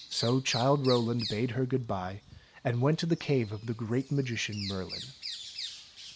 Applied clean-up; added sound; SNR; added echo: none; Bird vocalization, bird call, bird song; 12 dB; none.